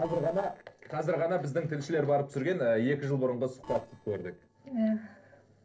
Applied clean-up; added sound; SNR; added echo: neural separator model SepFormer DNS4.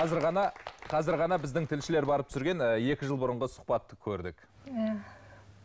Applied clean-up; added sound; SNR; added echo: none; none; none; none.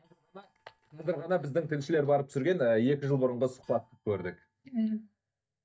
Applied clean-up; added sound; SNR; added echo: neural mask model DeepFilterNet 3.